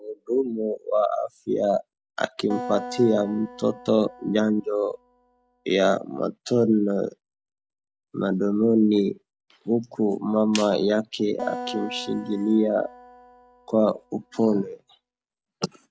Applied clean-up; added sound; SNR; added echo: none; Acoustic guitar; 14 dB; none.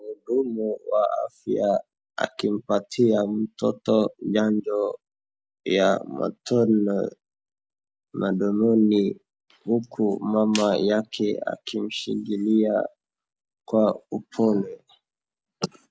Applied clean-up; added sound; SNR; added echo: none; none; none; none.